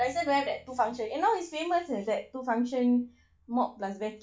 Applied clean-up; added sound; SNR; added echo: classical method log-MMSE.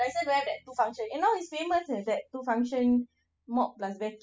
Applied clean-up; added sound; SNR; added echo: classical method spectral subtraction.